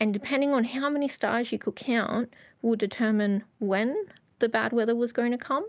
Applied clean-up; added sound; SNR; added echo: none; none; none; none.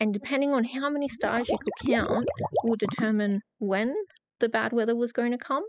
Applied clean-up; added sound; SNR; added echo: classical method spectral subtraction.